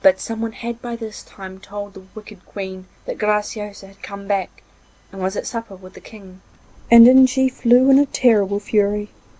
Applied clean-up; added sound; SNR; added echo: none; none; none; none.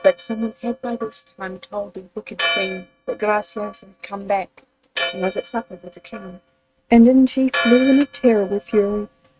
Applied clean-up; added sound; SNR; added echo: neural mask model RNNoise.